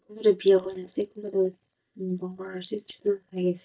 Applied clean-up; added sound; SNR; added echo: neural mask model DeepFilterNet 3.